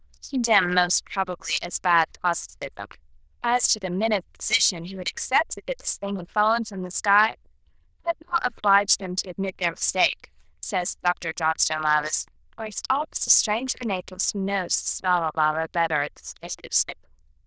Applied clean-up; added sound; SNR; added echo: neural diffusion model UNIVERSE++.